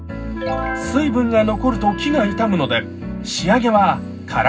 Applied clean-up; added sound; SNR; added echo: none; Wind instrument, woodwind instrument; 13 dB; reverberation time 0.4 s.